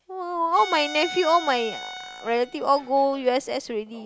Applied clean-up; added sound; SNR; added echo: none; Bowed string instrument; 13 dB; none.